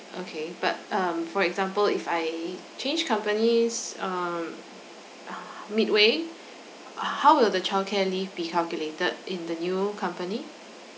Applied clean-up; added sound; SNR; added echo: none; none; none; none.